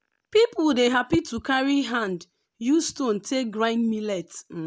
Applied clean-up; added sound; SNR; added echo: none; none; none; none.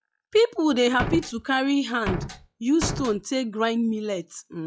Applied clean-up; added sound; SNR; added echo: classical method log-MMSE.